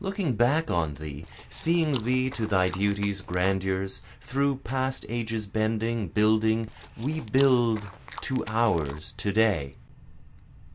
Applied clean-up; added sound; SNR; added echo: none; Chewing, mastication; 14 dB; none.